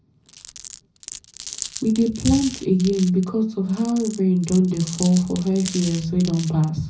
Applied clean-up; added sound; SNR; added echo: none; Glass; 15 dB; reverberation time 0.4 s.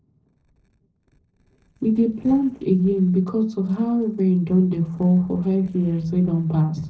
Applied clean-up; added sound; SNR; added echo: neural separator model SepFormer DNS4.